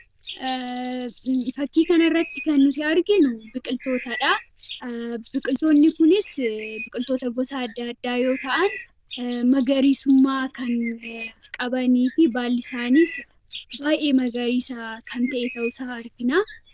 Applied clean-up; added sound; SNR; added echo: neural diffusion model UNIVERSE++.